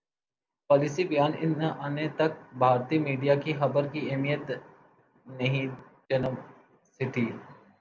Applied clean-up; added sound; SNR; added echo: none; none; none; none.